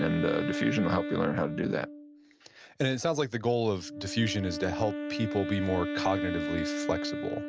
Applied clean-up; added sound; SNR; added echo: none; Wind instrument, woodwind instrument; 5 dB; none.